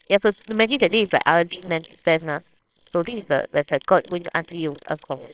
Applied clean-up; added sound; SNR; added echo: neural separator model SepFormer WHAMR!.